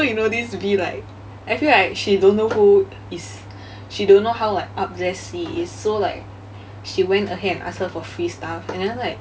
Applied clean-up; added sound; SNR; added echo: none; none; none; none.